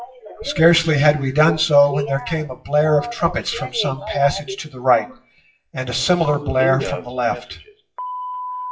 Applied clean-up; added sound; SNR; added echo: classical method WPE with log-MMSE.